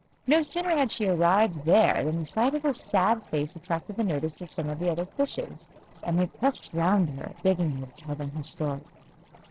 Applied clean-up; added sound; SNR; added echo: neural separator model SepFormer DNS4.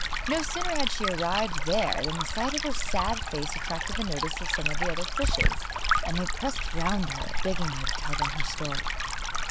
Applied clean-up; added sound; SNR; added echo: none; Stream; -5 dB; none.